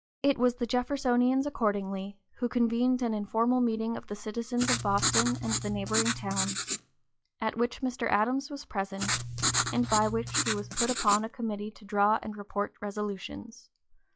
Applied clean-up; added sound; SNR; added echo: classical method log-MMSE.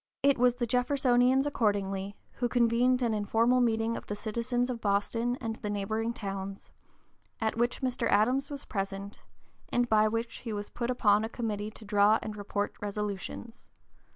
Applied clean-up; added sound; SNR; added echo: none; none; none; none.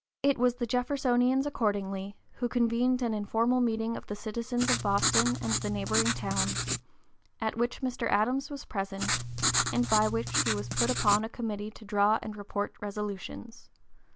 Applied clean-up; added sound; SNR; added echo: none; Writing; 1 dB; none.